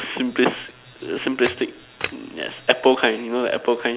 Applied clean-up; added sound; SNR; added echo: none; Camera; 14 dB; none.